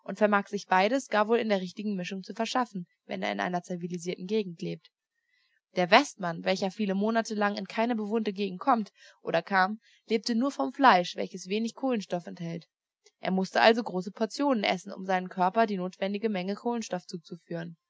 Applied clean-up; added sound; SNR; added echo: none; none; none; none.